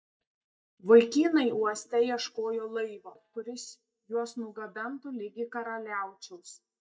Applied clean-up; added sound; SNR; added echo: neural mask model DeepFilterNet 3.